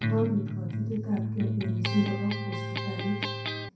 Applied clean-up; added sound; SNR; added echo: none; Electric guitar; -1 dB; reverberation time 0.6 s.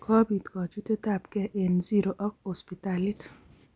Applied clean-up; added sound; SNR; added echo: none; none; none; none.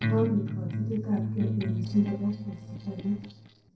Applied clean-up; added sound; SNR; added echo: neural separator model SepFormer DNS4.